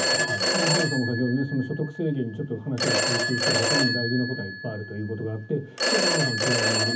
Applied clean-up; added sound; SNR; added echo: none; Telephone; -1 dB; reverberation time 0.3 s.